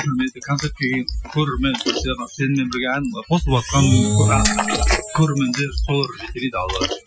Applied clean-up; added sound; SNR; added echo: classical method Wiener filter.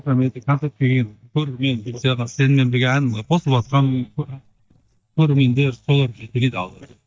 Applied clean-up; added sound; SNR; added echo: neural mask model DeepFilterNet 3.